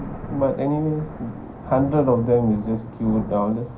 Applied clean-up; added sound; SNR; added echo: none; Thunder / Rain; 12 dB; reverberation time 0.3 s.